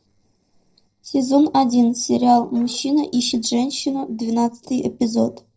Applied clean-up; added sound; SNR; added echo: neural separator model SepFormer DNS4.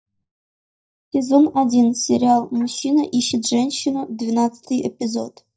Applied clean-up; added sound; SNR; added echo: neural mask model DeepFilterNet 3.